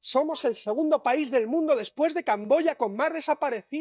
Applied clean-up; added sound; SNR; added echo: neural mask model DeepFilterNet 3.